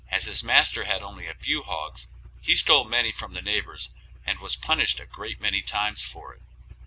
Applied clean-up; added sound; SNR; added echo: none; none; none; none.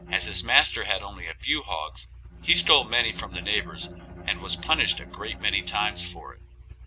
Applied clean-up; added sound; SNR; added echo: none; Bowed string instrument; 17 dB; none.